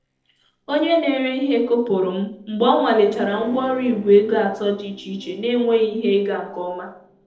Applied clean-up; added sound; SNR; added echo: neural separator model SepFormer DNS4.